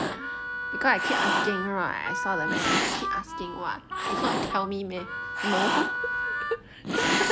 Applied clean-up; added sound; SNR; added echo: none; Cat + Harmonica; -3 dB; none.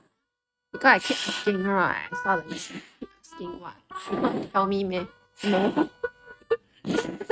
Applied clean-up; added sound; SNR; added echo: neural mask model RNNoise.